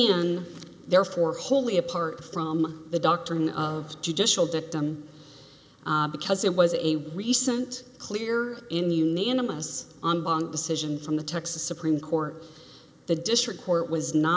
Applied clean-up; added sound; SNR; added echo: none; none; none; none.